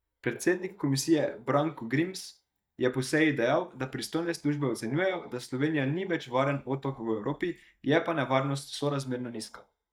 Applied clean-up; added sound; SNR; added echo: neural mask model DeepFilterNet 3.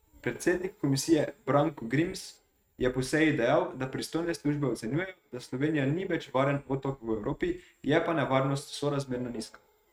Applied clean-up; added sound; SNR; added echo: neural mask model RNNoise.